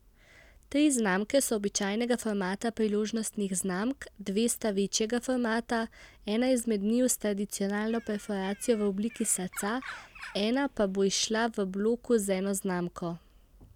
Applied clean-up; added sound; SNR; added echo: none; Bird; 19 dB; none.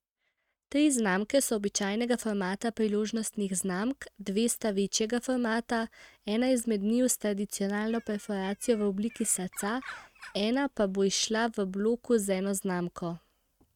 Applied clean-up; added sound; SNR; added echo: neural mask model RNNoise.